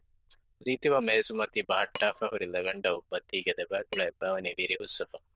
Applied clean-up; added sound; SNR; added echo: neural diffusion model UNIVERSE++.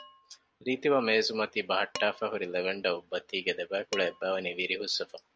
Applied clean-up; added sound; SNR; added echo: none; Dishes, pots, and pans; 19 dB; none.